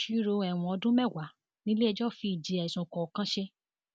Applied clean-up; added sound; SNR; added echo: none; none; none; none.